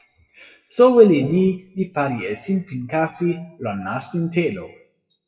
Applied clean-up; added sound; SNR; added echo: classical method WPE with log-MMSE.